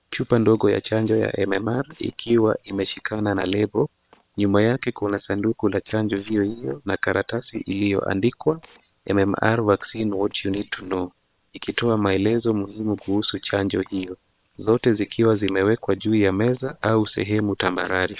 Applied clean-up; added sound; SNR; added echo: neural separator model SepFormer WHAM!.